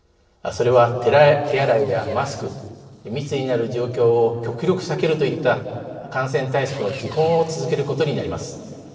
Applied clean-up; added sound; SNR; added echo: neural separator model SepFormer DNS4.